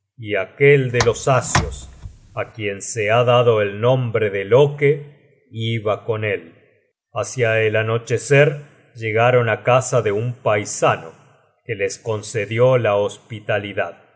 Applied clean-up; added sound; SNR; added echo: none; Tick; 7 dB; none.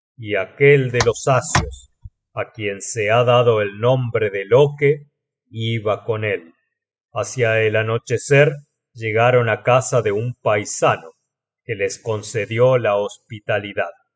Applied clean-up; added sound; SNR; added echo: classical method spectral subtraction.